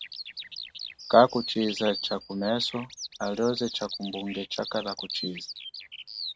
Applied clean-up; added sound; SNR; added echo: neural mask model RNNoise.